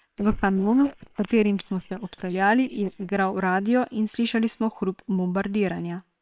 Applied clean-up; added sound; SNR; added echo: neural separator model SepFormer WHAM!.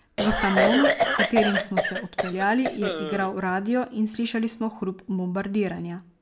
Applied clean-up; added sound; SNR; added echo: none; Cough; -1 dB; none.